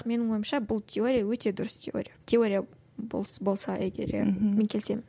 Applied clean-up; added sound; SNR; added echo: none; none; none; none.